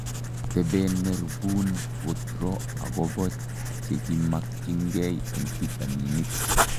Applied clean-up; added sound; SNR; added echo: none; Writing; 1 dB; none.